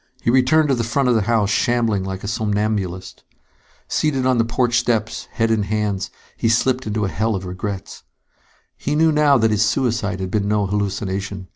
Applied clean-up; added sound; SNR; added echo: none; none; none; none.